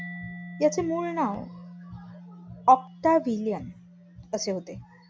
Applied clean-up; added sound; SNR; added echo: none; Mallet percussion; 15 dB; none.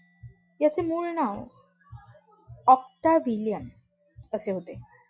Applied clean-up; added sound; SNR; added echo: classical method log-MMSE.